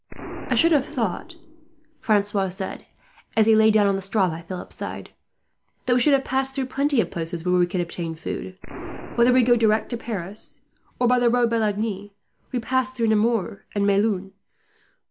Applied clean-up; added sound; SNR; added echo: none; Explosion; 18 dB; none.